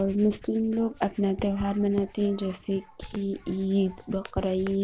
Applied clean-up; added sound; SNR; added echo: none; Writing; 17 dB; none.